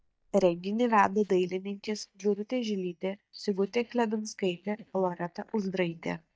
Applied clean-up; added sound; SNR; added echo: neural mask model DeepFilterNet 3.